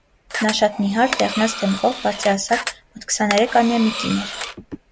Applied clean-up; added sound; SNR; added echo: none; Cutlery, silverware + Camera; 9 dB; none.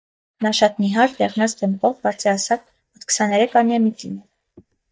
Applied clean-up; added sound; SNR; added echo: neural mask model DeepFilterNet 3.